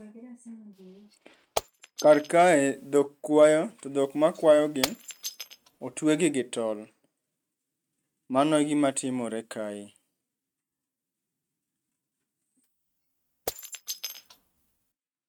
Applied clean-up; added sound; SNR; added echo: neural mask model RNNoise.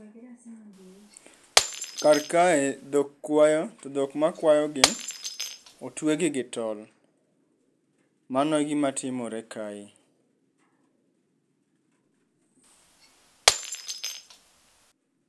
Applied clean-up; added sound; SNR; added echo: none; Shatter; 3 dB; none.